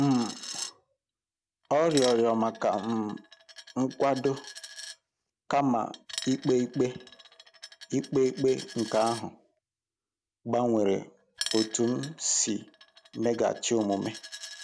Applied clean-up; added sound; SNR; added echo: none; Coin (dropping); 14 dB; none.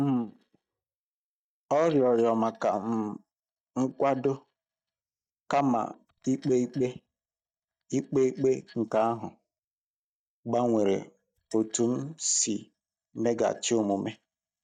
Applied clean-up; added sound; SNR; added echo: neural mask model DeepFilterNet 3.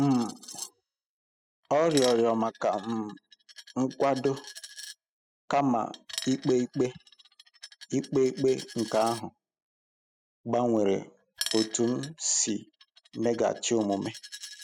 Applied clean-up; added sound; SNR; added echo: classical method spectral subtraction.